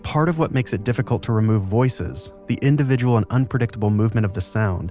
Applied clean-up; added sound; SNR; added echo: none; none; none; none.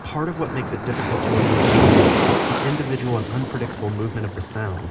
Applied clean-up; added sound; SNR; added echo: none; Waves, surf; -5 dB; reverberation time 2.6 s.